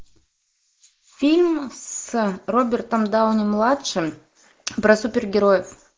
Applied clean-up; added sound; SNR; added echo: neural mask model Resemble Enhance denoiser.